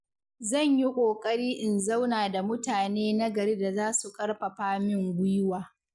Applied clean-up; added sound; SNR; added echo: none; none; none; none.